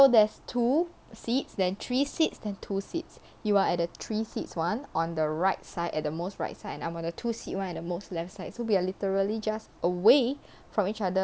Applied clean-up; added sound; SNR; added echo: none; none; none; none.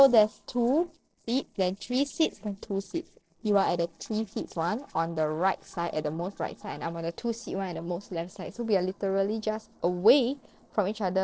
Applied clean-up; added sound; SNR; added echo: neural separator model SepFormer DNS4.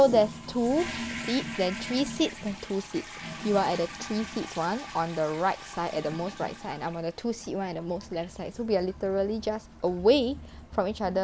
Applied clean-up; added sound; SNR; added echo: none; Toilet flush; 12 dB; none.